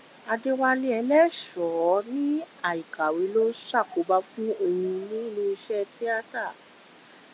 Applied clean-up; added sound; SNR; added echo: none; none; none; none.